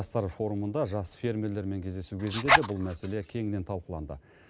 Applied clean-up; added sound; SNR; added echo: neural mask model Resemble Enhance denoiser.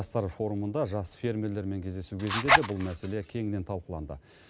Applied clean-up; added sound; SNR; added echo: none; Zipper (clothing); -5 dB; none.